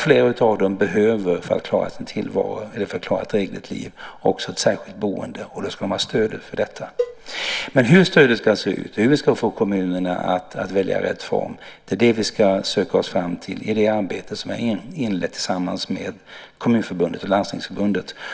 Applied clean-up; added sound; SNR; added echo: none; Cowbell; 10 dB; none.